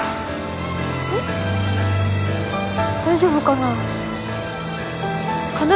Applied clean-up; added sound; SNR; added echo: none; Organ; 15 dB; none.